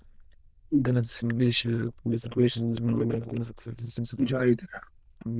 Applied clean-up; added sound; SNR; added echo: neural diffusion model UNIVERSE++.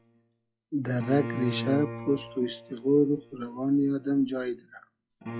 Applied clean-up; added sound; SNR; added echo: classical method log-MMSE.